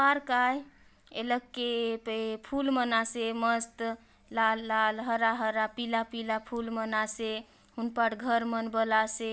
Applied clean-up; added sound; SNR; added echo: none; none; none; none.